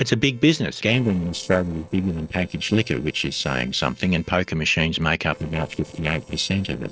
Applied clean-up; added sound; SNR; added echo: neural separator model SepFormer DNS4.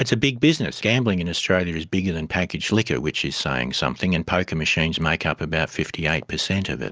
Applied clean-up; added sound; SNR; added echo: none; none; none; none.